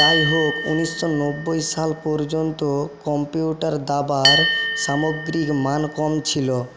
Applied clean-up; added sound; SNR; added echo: none; Bell; 3 dB; none.